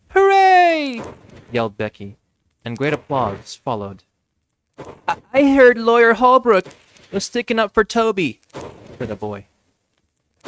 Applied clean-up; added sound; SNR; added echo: neural mask model RNNoise.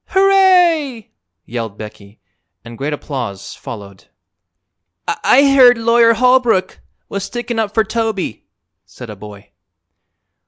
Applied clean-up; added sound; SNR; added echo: none; none; none; none.